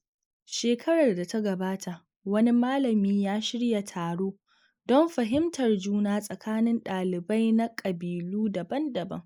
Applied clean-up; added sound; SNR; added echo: neural mask model Resemble Enhance denoiser.